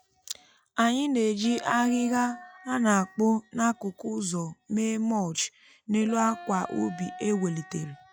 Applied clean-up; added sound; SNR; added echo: classical method log-MMSE.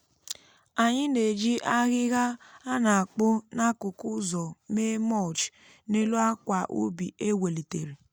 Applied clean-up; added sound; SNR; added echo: none; none; none; none.